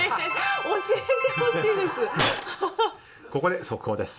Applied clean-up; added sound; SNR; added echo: none; Shatter; 3 dB; reverberation time 0.4 s.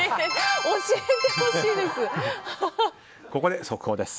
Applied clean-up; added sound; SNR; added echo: none; none; none; none.